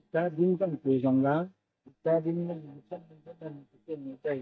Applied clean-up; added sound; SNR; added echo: neural mask model DeepFilterNet 3.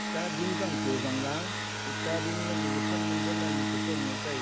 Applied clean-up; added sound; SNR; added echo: none; Domestic sounds, home sounds + Bowed string instrument; -5 dB; none.